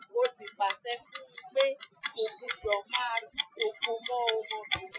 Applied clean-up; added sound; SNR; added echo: classical method Wiener filter.